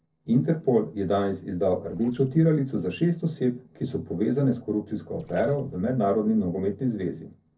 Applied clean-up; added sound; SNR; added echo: neural separator model SepFormer DNS4.